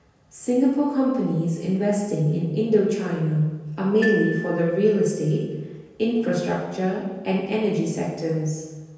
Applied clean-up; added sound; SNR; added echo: none; Glockenspiel; 12 dB; reverberation time 1.2 s.